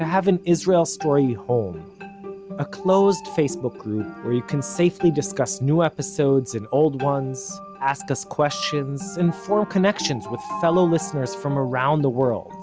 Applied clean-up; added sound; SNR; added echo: none; Wind instrument, woodwind instrument + Bird; 20 dB; none.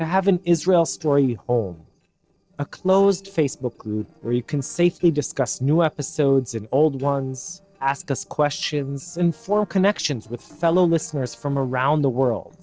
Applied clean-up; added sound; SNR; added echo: neural separator model SepFormer DNS4.